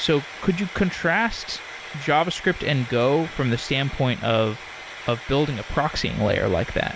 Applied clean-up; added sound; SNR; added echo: none; Frying (food); 15 dB; none.